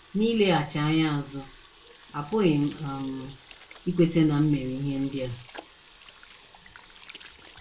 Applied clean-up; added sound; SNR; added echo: none; Sink (filling or washing) / Water tap, faucet; 19 dB; reverberation time 0.2 s.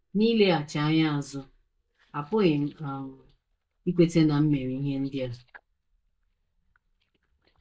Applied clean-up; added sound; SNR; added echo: neural mask model DeepFilterNet 3.